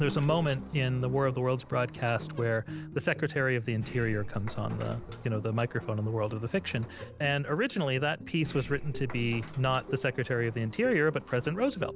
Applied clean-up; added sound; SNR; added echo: none; Sliding door; 15 dB; none.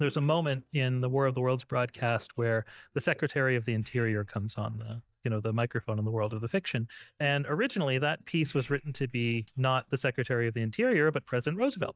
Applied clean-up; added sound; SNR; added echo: neural mask model DeepFilterNet 3.